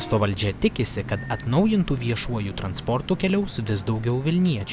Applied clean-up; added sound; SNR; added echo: none; Bus / Vehicle horn, car horn, honking; 16 dB; none.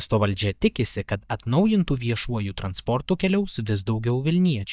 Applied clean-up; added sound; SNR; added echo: neural mask model DeepFilterNet 3.